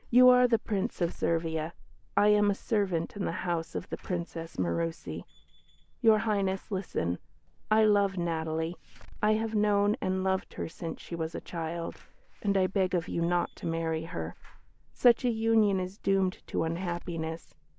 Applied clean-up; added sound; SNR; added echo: none; Slam / Alarm + Squeak / Walk, footsteps; 17 dB; none.